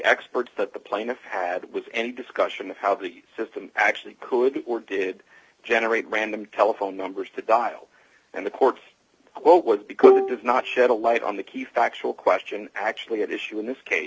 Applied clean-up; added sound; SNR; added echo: neural separator model SepFormer DNS4.